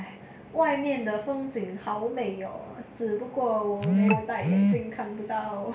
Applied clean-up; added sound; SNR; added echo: none; none; none; none.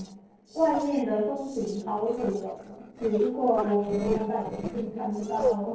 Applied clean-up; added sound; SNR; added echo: neural separator model SepFormer DNS4.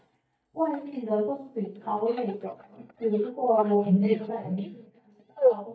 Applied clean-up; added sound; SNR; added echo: neural mask model DeepFilterNet 3.